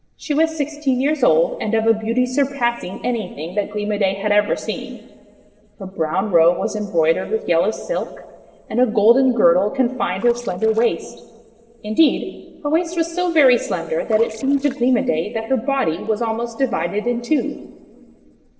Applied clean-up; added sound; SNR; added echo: neural separator model SepFormer DNS4.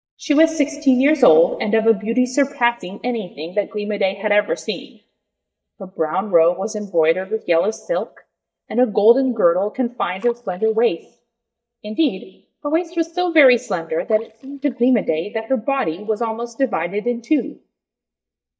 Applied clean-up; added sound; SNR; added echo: neural mask model DeepFilterNet 3.